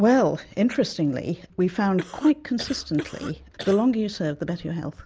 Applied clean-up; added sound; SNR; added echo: none; Cough; 14 dB; none.